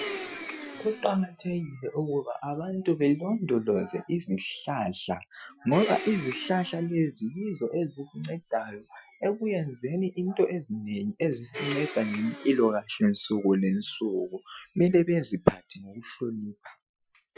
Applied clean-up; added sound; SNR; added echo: classical method Wiener filter.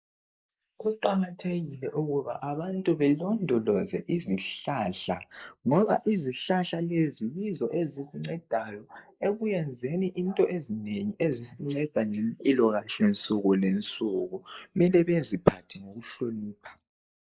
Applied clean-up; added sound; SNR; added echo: neural mask model Resemble Enhance denoiser.